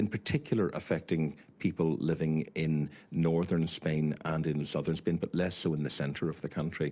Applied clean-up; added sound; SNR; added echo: none; none; none; none.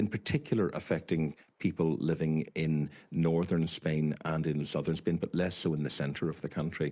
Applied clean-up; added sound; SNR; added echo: neural mask model Resemble Enhance denoiser.